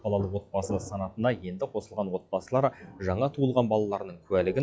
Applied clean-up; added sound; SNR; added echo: classical method log-MMSE.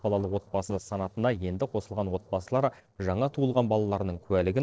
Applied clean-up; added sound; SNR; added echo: neural separator model SepFormer DNS4.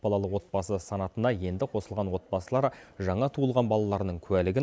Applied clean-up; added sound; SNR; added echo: none; none; none; none.